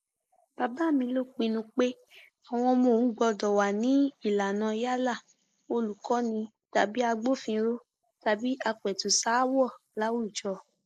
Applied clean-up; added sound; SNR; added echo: neural mask model Resemble Enhance denoiser.